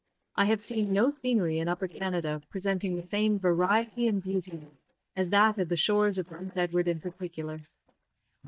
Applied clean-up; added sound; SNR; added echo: neural mask model DeepFilterNet 3.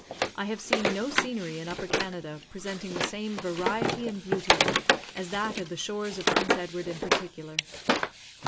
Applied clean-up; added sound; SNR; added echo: none; Wood; -4 dB; reverberation time 0.2 s.